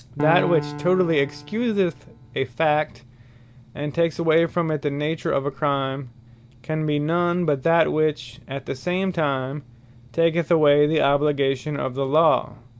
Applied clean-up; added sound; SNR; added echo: none; Piano; 11 dB; none.